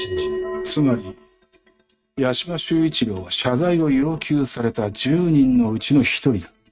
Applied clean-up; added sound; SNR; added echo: neural mask model RNNoise.